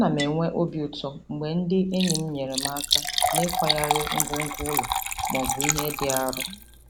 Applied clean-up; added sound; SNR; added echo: none; Liquid; 1 dB; none.